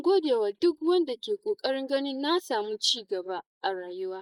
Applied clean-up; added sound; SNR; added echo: neural mask model Resemble Enhance denoiser.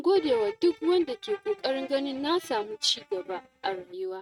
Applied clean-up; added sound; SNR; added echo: neural mask model RNNoise.